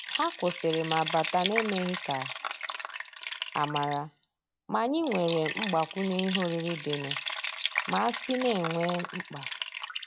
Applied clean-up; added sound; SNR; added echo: none; Liquid; 3 dB; none.